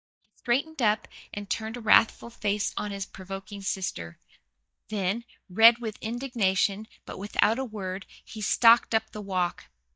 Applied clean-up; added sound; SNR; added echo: neural mask model DeepFilterNet 3.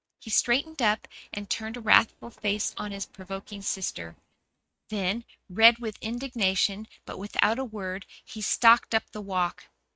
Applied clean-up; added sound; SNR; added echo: neural mask model RNNoise.